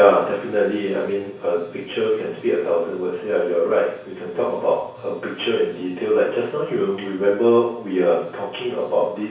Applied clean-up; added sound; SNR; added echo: none; none; none; reverberation time 0.6 s.